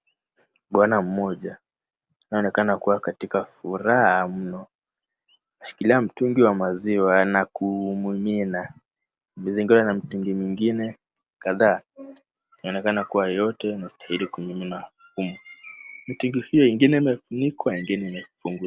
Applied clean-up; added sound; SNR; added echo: none; none; none; none.